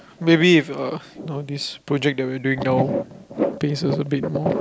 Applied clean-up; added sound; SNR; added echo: none; none; none; none.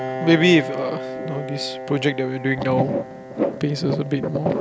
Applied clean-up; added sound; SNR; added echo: none; Piano; 10 dB; none.